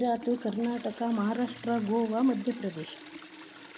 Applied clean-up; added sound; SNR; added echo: none; Toilet flush; 17 dB; none.